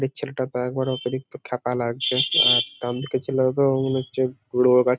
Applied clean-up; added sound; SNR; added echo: none; none; none; none.